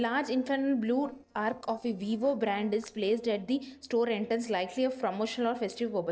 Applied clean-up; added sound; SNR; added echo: neural separator model SepFormer DNS4.